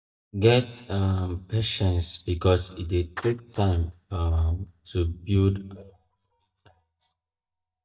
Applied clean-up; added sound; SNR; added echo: neural mask model DeepFilterNet 3.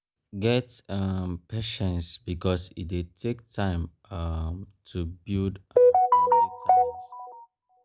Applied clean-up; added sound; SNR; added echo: none; none; none; none.